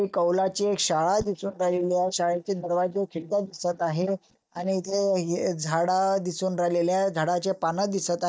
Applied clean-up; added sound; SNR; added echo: neural mask model DeepFilterNet 3.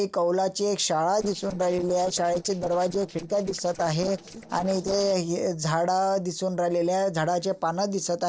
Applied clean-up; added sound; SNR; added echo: neural separator model SepFormer DNS4.